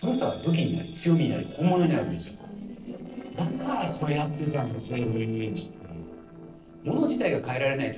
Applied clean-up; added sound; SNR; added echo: neural separator model SepFormer DNS4.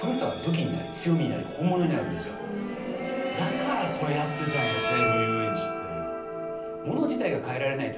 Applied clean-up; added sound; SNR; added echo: none; Bowed string instrument; 5 dB; reverberation time 0.6 s.